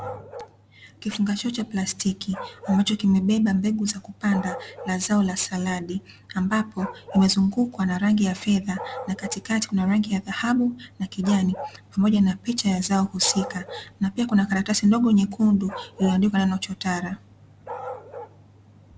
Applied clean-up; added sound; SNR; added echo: none; Bark; 17 dB; none.